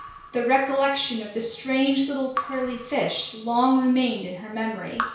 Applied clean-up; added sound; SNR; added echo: none; Raindrop / Drip; 14 dB; reverberation time 0.6 s.